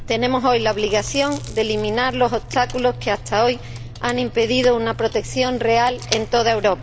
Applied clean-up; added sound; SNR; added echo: none; Chewing, mastication; 12 dB; none.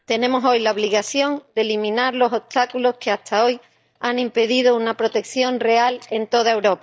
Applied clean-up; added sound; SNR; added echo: neural mask model DeepFilterNet 3.